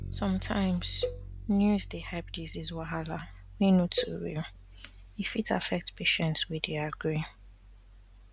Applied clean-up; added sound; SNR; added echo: none; Bass guitar + Cowbell; 11 dB; none.